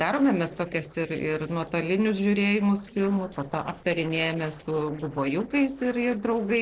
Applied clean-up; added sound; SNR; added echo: neural separator model SepFormer DNS4.